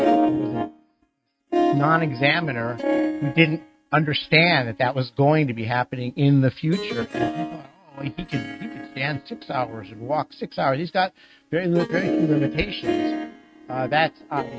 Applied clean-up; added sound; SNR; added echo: neural mask model RNNoise.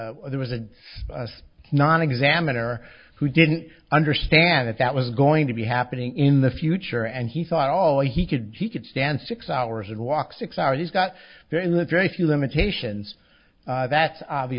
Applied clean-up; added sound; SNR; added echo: none; none; none; none.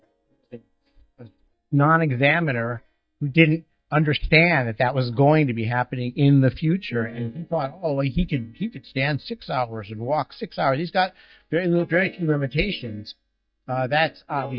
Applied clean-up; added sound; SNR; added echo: neural mask model DeepFilterNet 3.